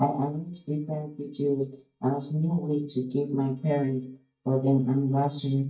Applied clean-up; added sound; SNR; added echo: neural mask model DeepFilterNet 3.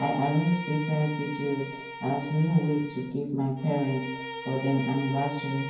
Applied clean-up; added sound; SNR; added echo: none; Bowed string instrument; 11 dB; reverberation time 0.9 s.